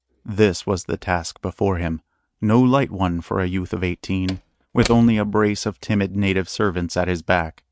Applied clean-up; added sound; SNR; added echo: neural mask model RNNoise.